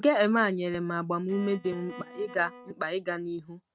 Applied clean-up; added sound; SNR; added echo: neural mask model RNNoise.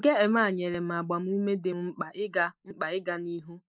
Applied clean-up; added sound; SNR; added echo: neural mask model Resemble Enhance denoiser.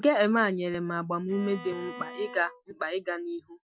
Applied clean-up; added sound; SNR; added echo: classical method Wiener filter.